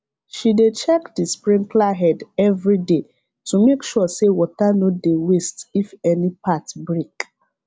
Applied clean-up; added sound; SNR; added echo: none; none; none; none.